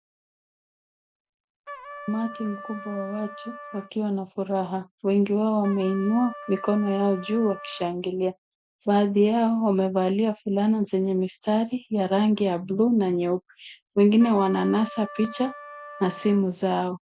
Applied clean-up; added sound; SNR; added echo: none; Trumpet; 16 dB; none.